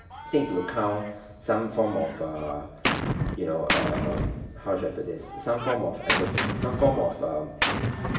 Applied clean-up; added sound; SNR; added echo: none; Gunshot, gunfire; 2 dB; reverberation time 0.8 s.